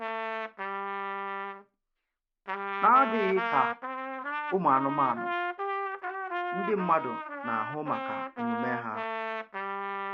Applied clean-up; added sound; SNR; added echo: none; Trumpet; 3 dB; none.